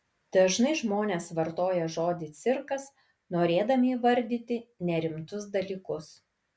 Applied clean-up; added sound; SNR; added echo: none; none; none; none.